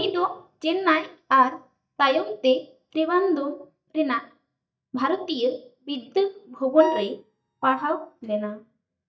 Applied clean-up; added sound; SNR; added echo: neural mask model DeepFilterNet 3.